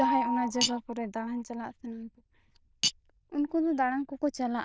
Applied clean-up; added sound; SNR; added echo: neural diffusion model UNIVERSE++.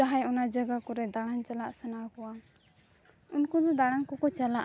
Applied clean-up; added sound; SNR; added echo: none; none; none; none.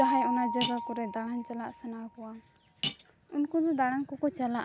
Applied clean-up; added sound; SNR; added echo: none; Mallet percussion + Cutlery, silverware; 3 dB; none.